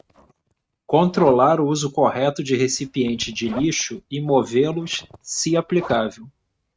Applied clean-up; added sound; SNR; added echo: neural mask model RNNoise.